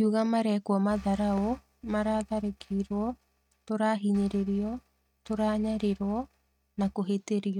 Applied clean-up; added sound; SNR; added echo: neural mask model RNNoise.